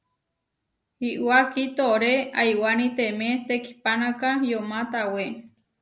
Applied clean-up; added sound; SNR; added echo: none; none; none; none.